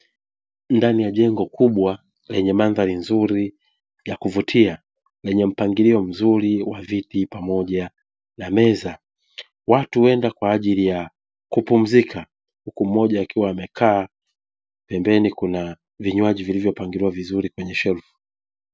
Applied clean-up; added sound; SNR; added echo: none; none; none; none.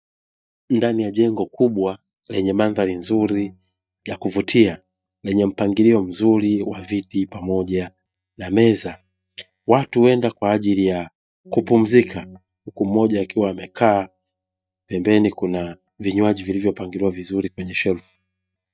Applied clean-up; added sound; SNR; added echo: neural mask model DeepFilterNet 3.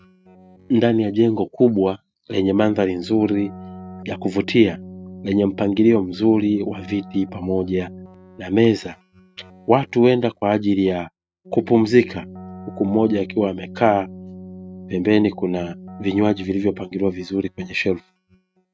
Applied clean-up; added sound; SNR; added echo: neural mask model RNNoise.